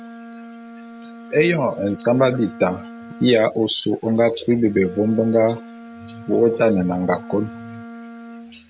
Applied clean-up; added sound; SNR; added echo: none; Bowed string instrument; 18 dB; none.